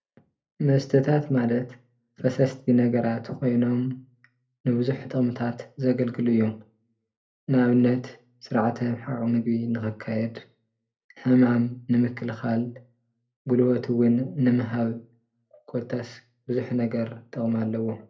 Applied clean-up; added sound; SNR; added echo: none; none; none; reverberation time 0.3 s.